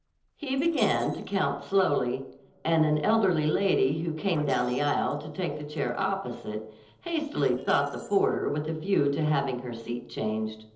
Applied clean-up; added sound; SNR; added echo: neural separator model SepFormer DNS4.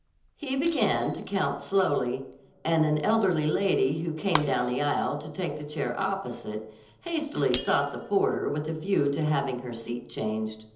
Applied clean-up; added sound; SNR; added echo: none; Shatter; 14 dB; reverberation time 1.2 s.